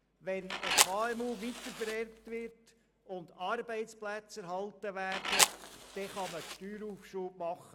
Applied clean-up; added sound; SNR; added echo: none; Fire; -5 dB; none.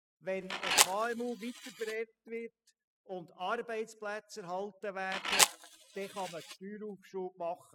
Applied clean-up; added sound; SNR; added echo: classical method spectral subtraction.